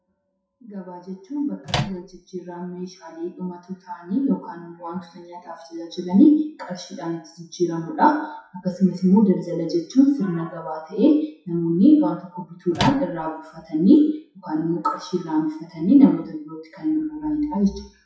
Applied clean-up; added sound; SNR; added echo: classical method WPE with log-MMSE.